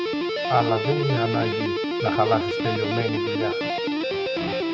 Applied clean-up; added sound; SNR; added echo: none; Guitar; -1 dB; none.